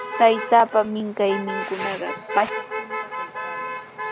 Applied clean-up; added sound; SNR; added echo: none; Motor vehicle (road); 8 dB; none.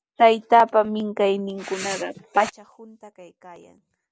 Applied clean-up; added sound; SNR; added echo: none; none; none; none.